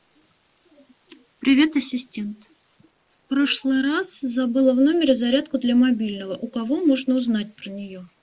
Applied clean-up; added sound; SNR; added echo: none; none; none; none.